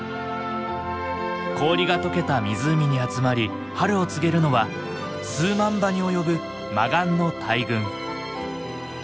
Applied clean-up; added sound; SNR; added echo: none; none; none; none.